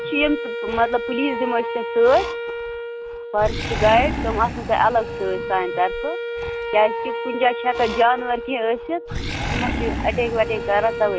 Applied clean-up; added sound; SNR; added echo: none; Animal + Wind instrument, woodwind instrument; 5 dB; none.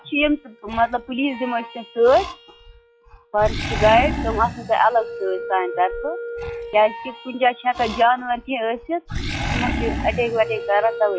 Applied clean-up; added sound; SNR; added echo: classical method log-MMSE.